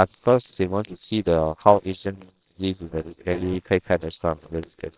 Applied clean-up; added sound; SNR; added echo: neural separator model SepFormer WHAMR!.